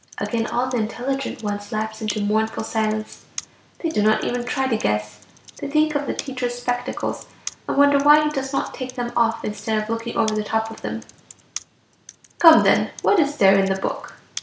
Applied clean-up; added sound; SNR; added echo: none; Computer keyboard; 20 dB; none.